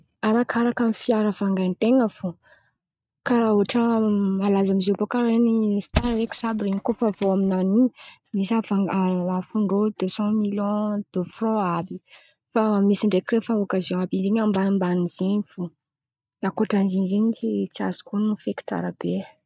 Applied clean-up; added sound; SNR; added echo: neural mask model RNNoise.